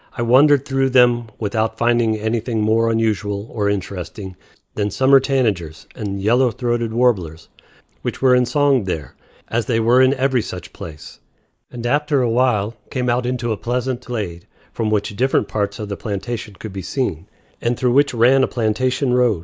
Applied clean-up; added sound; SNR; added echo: neural mask model Resemble Enhance denoiser.